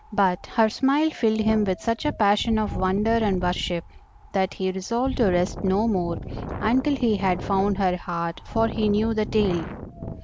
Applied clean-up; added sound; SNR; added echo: none; Wind; 10 dB; none.